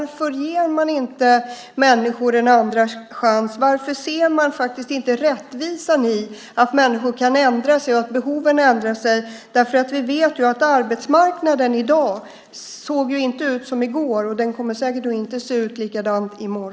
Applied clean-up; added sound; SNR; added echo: none; none; none; none.